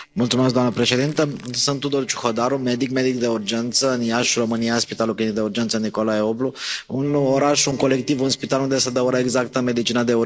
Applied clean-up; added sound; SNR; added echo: neural separator model SepFormer DNS4.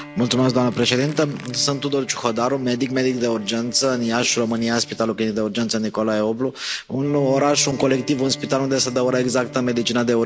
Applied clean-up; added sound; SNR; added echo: none; Crackle + Bowed string instrument; 17 dB; none.